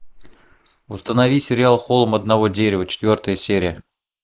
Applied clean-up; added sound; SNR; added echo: neural mask model Resemble Enhance denoiser.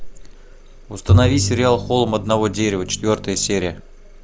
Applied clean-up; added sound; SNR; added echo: none; Bowed string instrument; 1 dB; none.